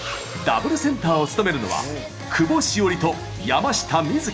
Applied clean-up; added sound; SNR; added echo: none; none; none; none.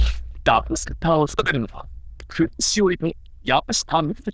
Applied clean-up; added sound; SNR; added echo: neural diffusion model UNIVERSE++.